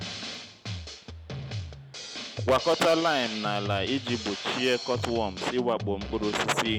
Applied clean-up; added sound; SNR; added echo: none; Drum kit; 8 dB; none.